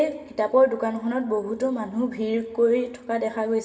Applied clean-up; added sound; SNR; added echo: none; none; none; reverberation time 1.0 s.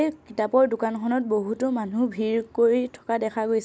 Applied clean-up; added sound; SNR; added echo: none; none; none; none.